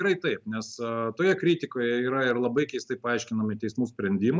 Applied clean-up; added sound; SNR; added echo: none; none; none; none.